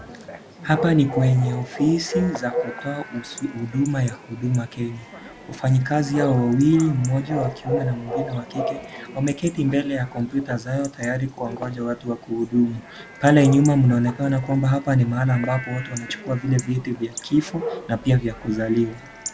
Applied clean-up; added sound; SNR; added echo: none; Bark / Chatter / Chirp, tweet / Livestock, farm animals, working animals; 11 dB; none.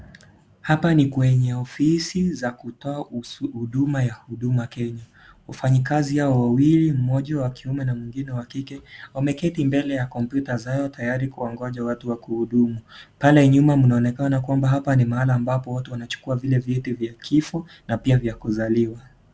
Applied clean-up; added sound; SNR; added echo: none; none; none; none.